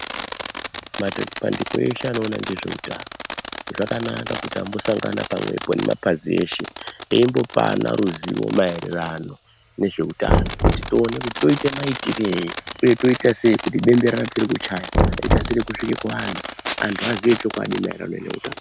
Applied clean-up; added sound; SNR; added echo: none; Knock + Fireworks; 4 dB; none.